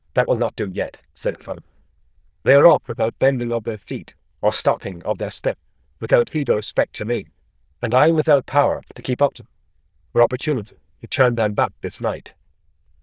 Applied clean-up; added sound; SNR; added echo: neural diffusion model UNIVERSE++.